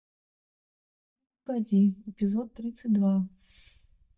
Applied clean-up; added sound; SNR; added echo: neural mask model DeepFilterNet 3.